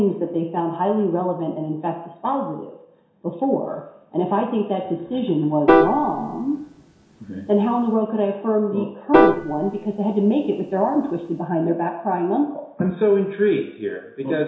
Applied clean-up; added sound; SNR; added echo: none; Piano; 0 dB; reverberation time 0.7 s.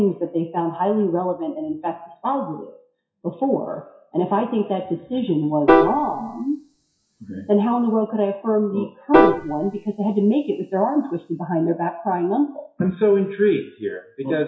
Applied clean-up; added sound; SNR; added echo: classical method WPE with log-MMSE.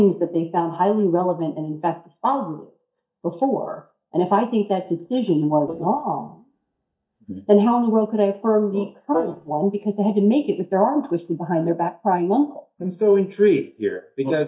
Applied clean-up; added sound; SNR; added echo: neural mask model DeepFilterNet 3.